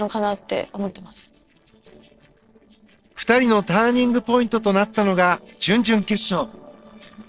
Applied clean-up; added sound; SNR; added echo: neural separator model SepFormer DNS4.